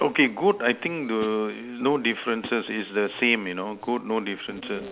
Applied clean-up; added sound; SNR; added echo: none; Hi-hat; 15 dB; none.